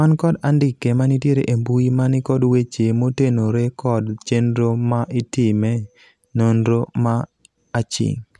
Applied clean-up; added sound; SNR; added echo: none; none; none; none.